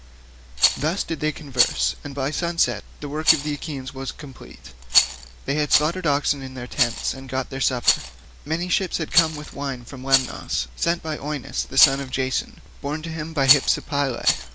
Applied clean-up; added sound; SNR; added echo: none; Rattle; 2 dB; none.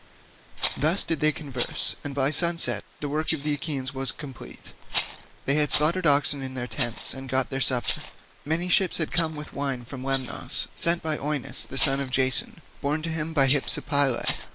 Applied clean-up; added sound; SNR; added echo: neural mask model Resemble Enhance denoiser.